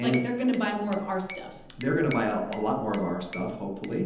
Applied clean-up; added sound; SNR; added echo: none; Glass / Bell; 14 dB; reverberation time 0.9 s.